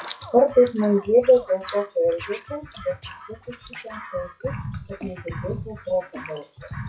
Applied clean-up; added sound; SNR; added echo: classical method log-MMSE.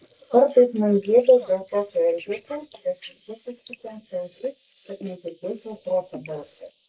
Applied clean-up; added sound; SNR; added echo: neural mask model Resemble Enhance denoiser.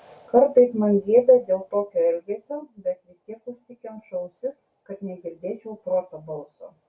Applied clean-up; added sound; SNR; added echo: none; none; none; none.